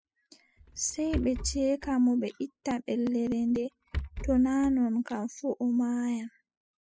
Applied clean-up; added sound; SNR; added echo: classical method spectral subtraction.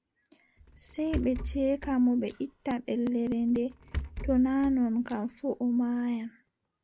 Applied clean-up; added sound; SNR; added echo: none; Rattle / Breathing; 12 dB; none.